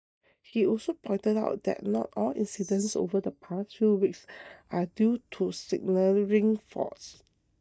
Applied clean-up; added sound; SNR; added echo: neural mask model DeepFilterNet 3.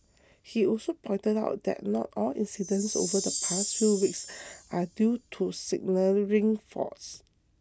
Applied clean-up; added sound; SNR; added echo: none; Chime; 10 dB; none.